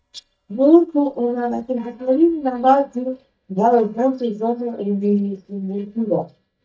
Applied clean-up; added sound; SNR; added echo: neural mask model DeepFilterNet 3.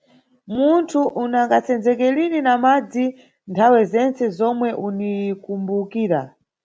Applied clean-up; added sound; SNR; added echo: none; none; none; none.